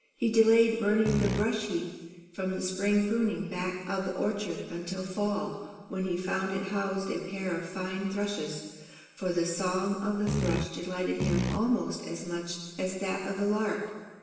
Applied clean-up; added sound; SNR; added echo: none; Fart; 2 dB; reverberation time 1.3 s.